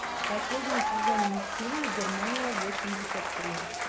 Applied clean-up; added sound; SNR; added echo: none; Applause / Crowd / Cheering; -5 dB; none.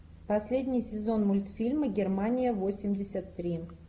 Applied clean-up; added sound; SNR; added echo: none; none; none; none.